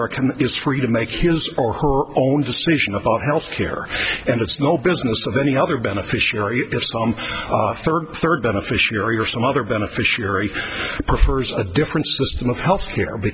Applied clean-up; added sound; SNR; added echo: none; none; none; none.